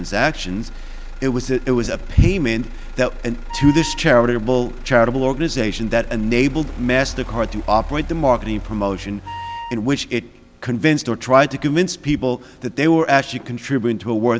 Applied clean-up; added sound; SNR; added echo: none; Wind instrument, woodwind instrument + Motor vehicle (road); 12 dB; none.